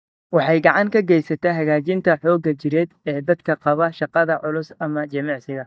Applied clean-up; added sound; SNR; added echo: neural mask model DeepFilterNet 3.